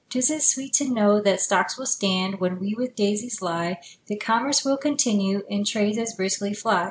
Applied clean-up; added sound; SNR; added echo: none; none; none; none.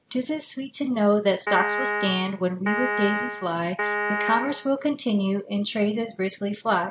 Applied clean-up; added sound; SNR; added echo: none; Piano; 3 dB; none.